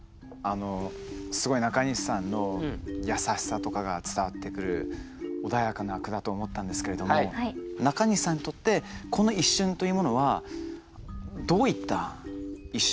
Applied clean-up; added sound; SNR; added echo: none; Rattle; 17 dB; none.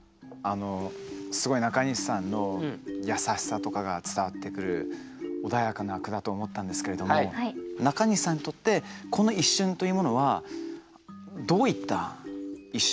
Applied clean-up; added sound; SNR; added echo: none; none; none; none.